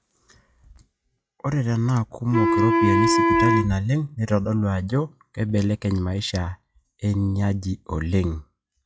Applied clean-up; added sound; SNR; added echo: classical method log-MMSE.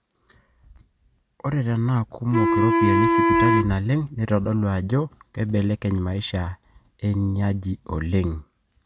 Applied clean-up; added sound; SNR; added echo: none; Wind instrument, woodwind instrument; -3 dB; none.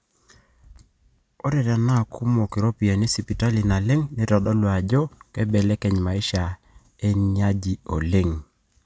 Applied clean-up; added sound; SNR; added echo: none; none; none; none.